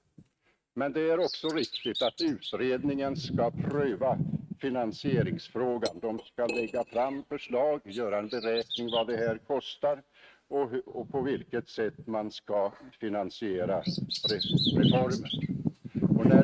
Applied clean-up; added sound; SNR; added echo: neural mask model RNNoise.